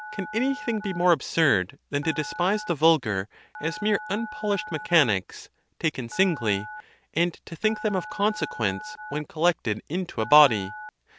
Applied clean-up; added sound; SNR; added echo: none; Telephone; 14 dB; none.